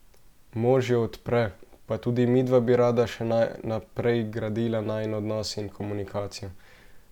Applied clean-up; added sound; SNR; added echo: none; none; none; none.